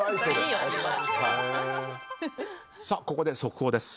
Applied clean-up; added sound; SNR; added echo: none; Snare drum; 14 dB; none.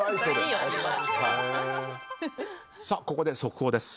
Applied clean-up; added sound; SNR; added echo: none; none; none; none.